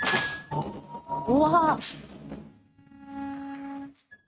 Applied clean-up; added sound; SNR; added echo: neural mask model RNNoise.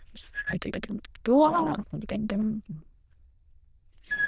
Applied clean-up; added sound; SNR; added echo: neural diffusion model UNIVERSE++.